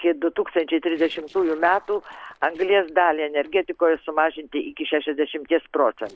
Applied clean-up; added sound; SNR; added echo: neural separator model SepFormer DNS4.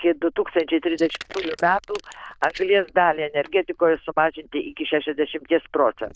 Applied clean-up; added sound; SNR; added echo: neural diffusion model UNIVERSE++.